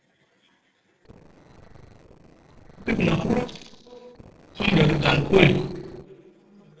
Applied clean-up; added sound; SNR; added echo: neural separator model SepFormer DNS4.